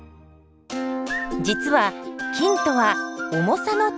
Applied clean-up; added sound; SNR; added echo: none; none; none; none.